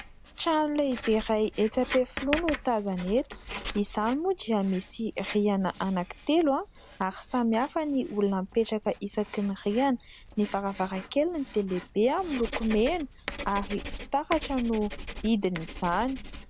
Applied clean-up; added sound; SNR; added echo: none; Writing; 12 dB; none.